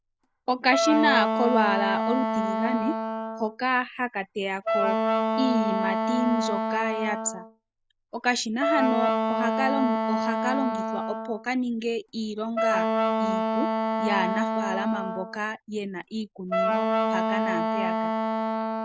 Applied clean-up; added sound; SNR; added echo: none; Wind instrument, woodwind instrument; -2 dB; none.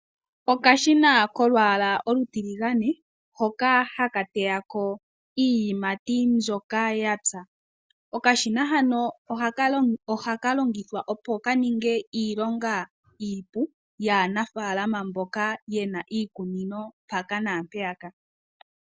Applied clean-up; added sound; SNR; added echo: none; none; none; none.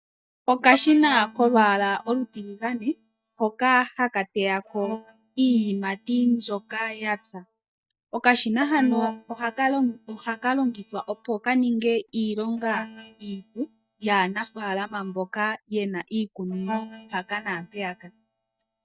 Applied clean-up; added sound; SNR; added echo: neural mask model DeepFilterNet 3.